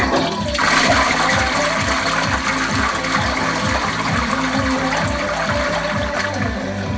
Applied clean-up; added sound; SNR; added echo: none; Toilet flush; -3 dB; reverberation time 0.6 s.